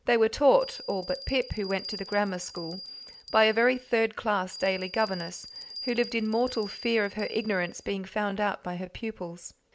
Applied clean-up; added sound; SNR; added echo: none; Bell; 15 dB; none.